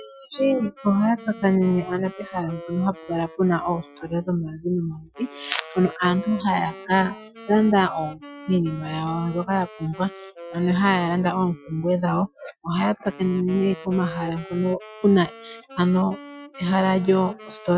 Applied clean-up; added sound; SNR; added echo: classical method Wiener filter.